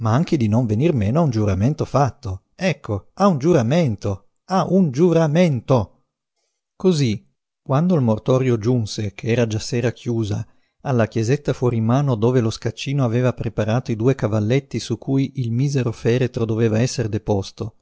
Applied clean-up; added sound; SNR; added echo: none; none; none; none.